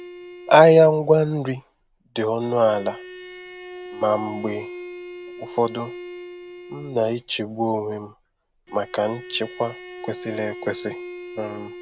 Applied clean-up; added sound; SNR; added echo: none; Bowed string instrument; 16 dB; none.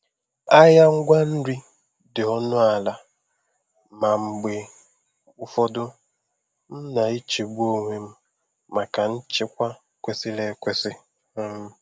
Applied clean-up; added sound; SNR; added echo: none; none; none; none.